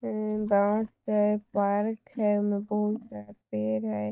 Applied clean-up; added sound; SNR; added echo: neural mask model DeepFilterNet 3.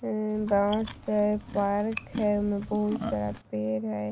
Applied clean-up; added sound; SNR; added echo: none; Chewing, mastication; 11 dB; none.